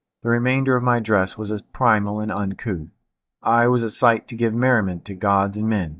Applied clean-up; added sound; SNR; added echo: neural mask model DeepFilterNet 3.